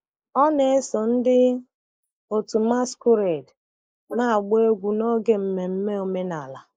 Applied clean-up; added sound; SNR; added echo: neural mask model Resemble Enhance denoiser.